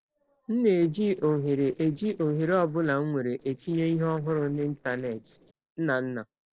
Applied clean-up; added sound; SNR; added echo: neural separator model SepFormer DNS4.